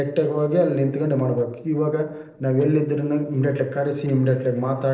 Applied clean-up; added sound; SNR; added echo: neural separator model SepFormer DNS4.